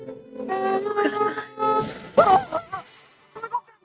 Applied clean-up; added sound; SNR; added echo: neural mask model RNNoise.